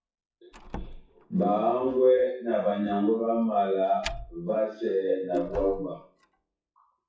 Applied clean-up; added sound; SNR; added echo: classical method WPE with log-MMSE.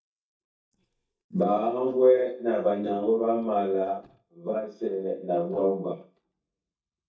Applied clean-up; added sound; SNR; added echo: neural mask model DeepFilterNet 3.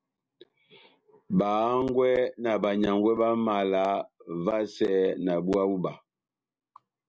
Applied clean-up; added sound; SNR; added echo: none; none; none; none.